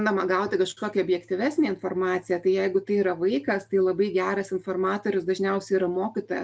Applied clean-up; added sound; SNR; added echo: none; none; none; none.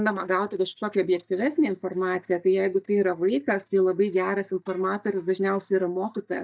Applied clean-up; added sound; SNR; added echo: neural mask model DeepFilterNet 3.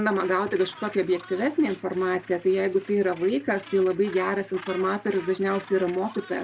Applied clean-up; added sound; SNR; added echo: none; Gull, seagull; 19 dB; none.